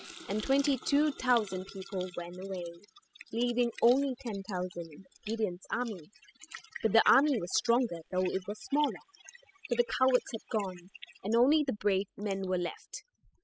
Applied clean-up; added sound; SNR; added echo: classical method spectral subtraction.